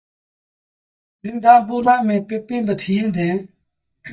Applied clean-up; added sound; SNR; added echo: neural mask model DeepFilterNet 3.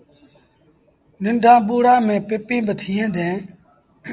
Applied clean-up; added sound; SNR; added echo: none; none; none; none.